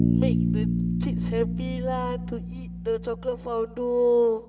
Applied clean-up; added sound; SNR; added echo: none; Bass guitar; 0 dB; reverberation time 0.8 s.